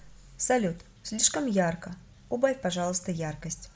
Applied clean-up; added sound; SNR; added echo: none; none; none; none.